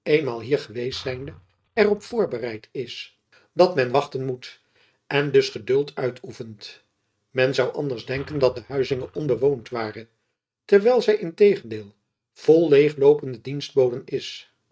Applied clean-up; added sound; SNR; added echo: neural mask model RNNoise.